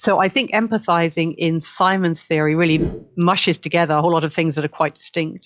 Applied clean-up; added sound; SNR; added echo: classical method log-MMSE.